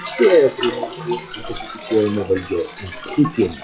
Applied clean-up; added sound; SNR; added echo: classical method log-MMSE.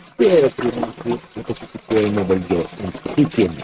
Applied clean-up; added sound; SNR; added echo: neural mask model RNNoise.